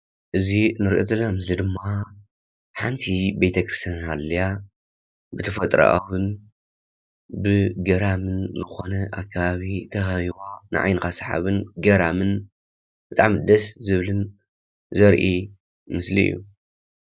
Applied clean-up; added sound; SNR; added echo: none; none; none; none.